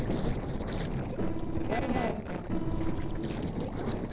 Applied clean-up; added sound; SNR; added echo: neural separator model SepFormer DNS4.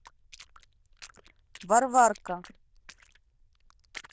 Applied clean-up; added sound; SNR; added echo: neural diffusion model UNIVERSE++.